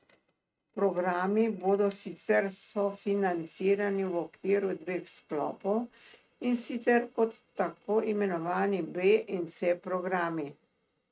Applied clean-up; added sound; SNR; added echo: neural mask model RNNoise.